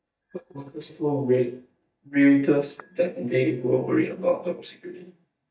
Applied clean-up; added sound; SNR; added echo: neural mask model DeepFilterNet 3.